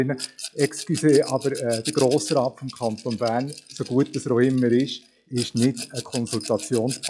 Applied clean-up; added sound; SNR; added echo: classical method log-MMSE.